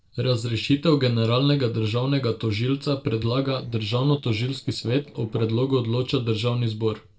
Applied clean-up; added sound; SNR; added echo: neural separator model SepFormer DNS4.